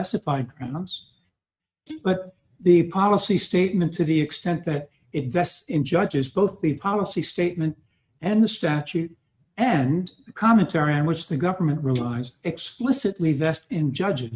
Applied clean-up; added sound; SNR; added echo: neural mask model RNNoise.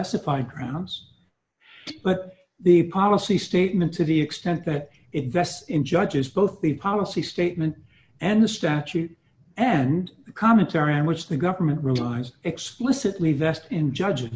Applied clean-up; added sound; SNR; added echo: neural mask model Resemble Enhance denoiser.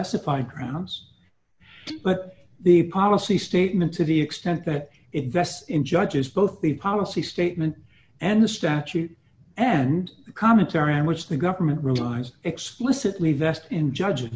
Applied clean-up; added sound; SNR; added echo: none; Guitar; 20 dB; none.